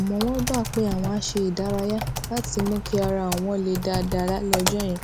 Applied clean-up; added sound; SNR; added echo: none; Typing; 5 dB; none.